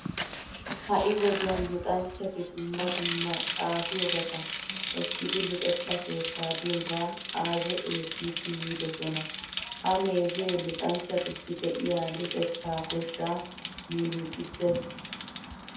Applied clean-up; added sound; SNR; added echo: none; Bicycle; 5 dB; reverberation time 0.5 s.